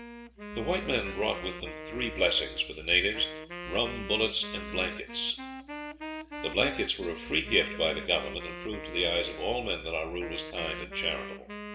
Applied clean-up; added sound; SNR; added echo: none; Wind instrument, woodwind instrument; 10 dB; reverberation time 0.7 s.